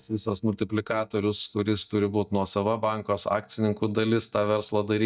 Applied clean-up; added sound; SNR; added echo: neural mask model DeepFilterNet 3.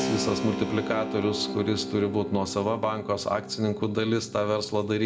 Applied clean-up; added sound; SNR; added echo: none; Keyboard (musical); 7 dB; reverberation time 0.5 s.